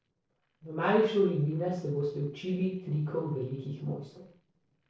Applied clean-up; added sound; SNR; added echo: neural separator model SepFormer DNS4.